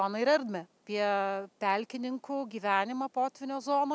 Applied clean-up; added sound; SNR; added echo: none; none; none; none.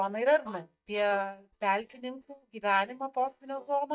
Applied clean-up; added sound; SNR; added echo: neural mask model DeepFilterNet 3.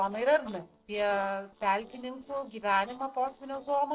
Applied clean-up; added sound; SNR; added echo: neural separator model SepFormer DNS4.